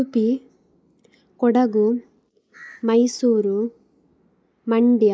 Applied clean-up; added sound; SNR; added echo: neural mask model Resemble Enhance denoiser.